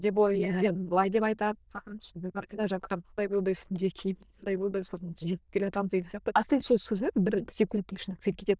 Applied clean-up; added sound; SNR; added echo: neural diffusion model UNIVERSE++.